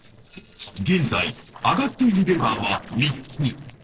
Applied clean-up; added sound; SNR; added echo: neural separator model SepFormer DNS4.